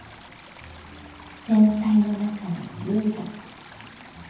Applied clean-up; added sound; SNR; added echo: none; Stream; 20 dB; reverberation time 0.8 s.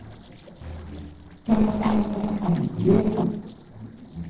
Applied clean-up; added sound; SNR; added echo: neural separator model SepFormer DNS4.